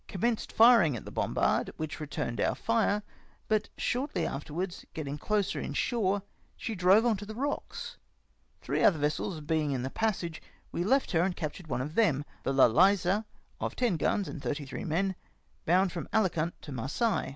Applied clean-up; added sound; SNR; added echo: none; none; none; none.